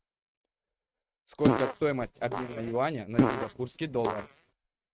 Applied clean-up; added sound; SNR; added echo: neural mask model RNNoise.